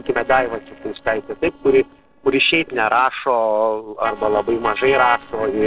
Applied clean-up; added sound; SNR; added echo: neural separator model SepFormer DNS4.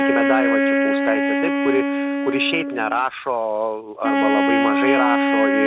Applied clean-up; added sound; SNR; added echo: none; Wind instrument, woodwind instrument; -4 dB; none.